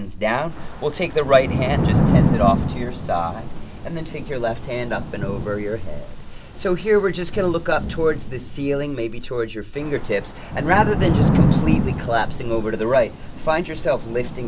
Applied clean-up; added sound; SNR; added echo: none; Thunder / Rain; 2 dB; none.